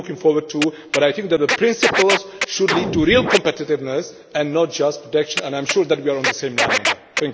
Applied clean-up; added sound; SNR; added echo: none; Scratching (performance technique); 5 dB; none.